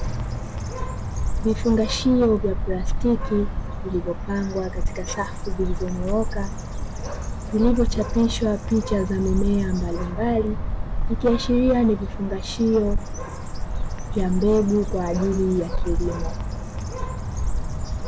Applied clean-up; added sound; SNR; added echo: none; Bird; 1 dB; none.